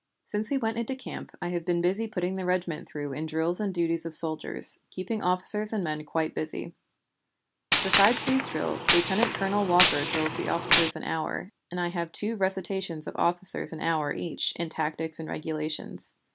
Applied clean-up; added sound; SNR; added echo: none; Gunshot, gunfire; -3 dB; none.